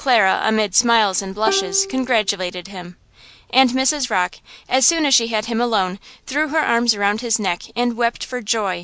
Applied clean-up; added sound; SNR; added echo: none; Plucked string instrument; 11 dB; none.